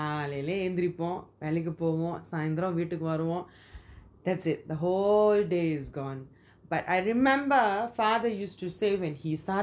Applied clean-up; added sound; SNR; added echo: none; none; none; none.